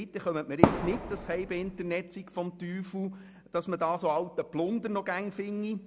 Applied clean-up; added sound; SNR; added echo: none; Fireworks; -4 dB; none.